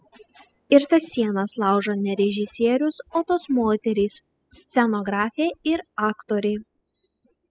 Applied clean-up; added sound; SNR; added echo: classical method spectral subtraction.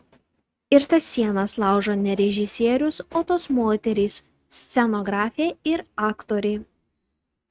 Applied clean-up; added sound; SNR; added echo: neural mask model RNNoise.